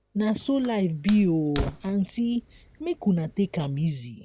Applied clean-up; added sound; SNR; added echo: none; Fire; 13 dB; none.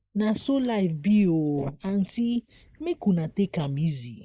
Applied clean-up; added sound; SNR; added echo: neural mask model Resemble Enhance denoiser.